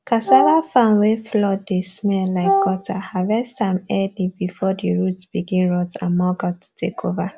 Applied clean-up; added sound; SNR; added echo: none; Wind instrument, woodwind instrument; 1 dB; none.